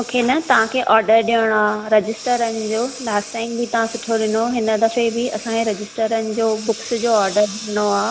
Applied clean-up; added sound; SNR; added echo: none; Engine; 16 dB; none.